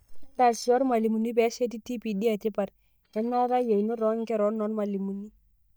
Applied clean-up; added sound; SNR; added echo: neural mask model DeepFilterNet 3.